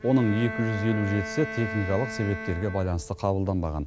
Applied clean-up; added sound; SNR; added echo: none; Bowed string instrument; 10 dB; none.